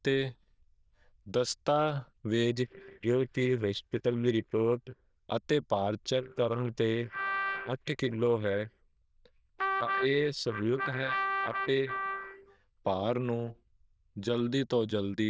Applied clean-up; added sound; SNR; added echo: neural diffusion model UNIVERSE++.